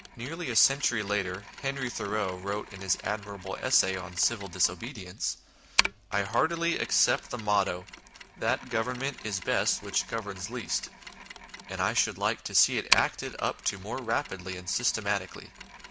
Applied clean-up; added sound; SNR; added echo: none; Mechanisms; 9 dB; none.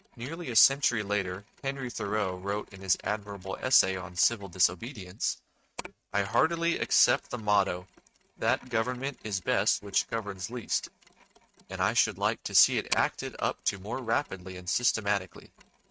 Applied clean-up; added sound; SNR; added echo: neural mask model RNNoise.